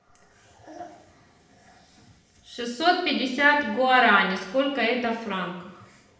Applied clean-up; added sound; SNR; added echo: none; none; none; reverberation time 0.8 s.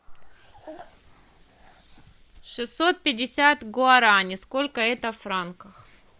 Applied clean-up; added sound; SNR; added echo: none; none; none; none.